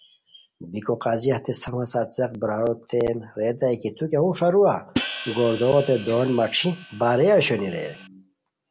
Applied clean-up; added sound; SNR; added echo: none; Hi-hat; 9 dB; none.